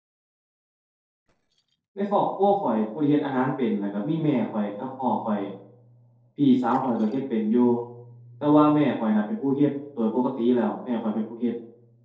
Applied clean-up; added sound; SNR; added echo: neural separator model SepFormer DNS4.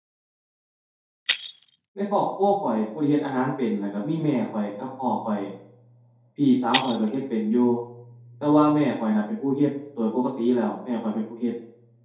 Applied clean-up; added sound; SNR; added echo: none; Shatter; 6 dB; reverberation time 2.3 s.